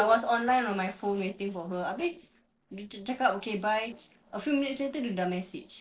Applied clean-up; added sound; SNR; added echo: neural separator model SepFormer DNS4.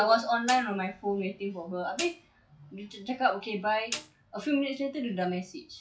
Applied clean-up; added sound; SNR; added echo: classical method log-MMSE.